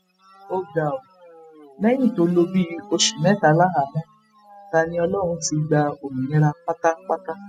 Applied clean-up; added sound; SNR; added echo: classical method spectral subtraction.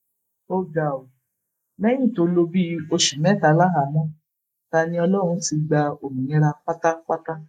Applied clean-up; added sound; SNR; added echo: neural mask model Resemble Enhance denoiser.